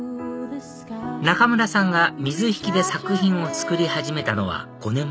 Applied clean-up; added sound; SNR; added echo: none; none; none; none.